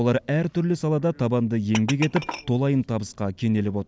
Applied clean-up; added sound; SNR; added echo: none; Glass; 14 dB; none.